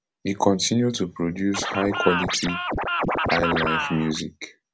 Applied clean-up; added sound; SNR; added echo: none; Scratching (performance technique); 1 dB; none.